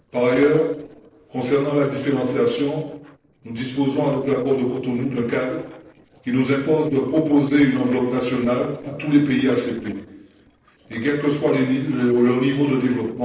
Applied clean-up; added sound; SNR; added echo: neural separator model SepFormer DNS4.